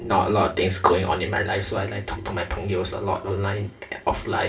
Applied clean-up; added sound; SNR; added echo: neural separator model SepFormer DNS4.